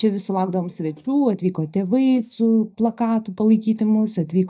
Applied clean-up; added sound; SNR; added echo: neural mask model DeepFilterNet 3.